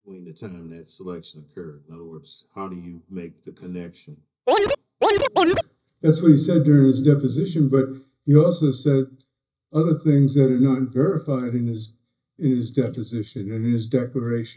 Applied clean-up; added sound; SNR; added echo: neural mask model DeepFilterNet 3.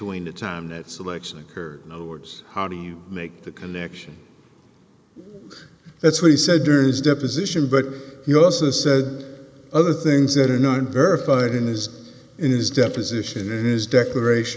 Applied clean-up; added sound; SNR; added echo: none; none; none; none.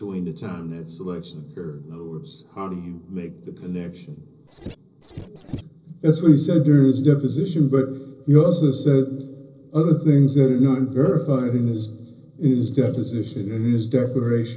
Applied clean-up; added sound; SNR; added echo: neural separator model SepFormer DNS4.